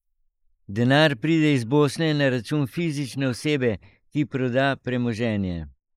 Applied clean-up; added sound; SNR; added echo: neural mask model Resemble Enhance denoiser.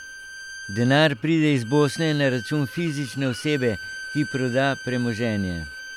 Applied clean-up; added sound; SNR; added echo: none; Bowed string instrument; 14 dB; none.